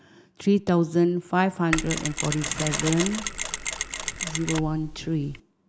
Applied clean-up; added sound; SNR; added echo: none; Mechanisms; 5 dB; none.